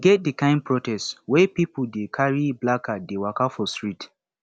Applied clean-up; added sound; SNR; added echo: none; none; none; none.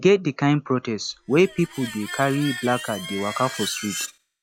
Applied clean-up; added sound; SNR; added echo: classical method log-MMSE.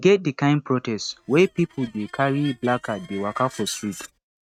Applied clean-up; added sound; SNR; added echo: neural mask model RNNoise.